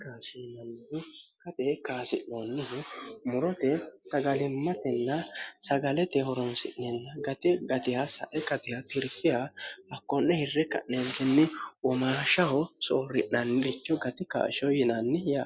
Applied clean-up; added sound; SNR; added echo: none; none; none; none.